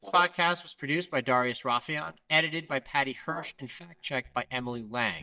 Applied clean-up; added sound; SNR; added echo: neural mask model DeepFilterNet 3.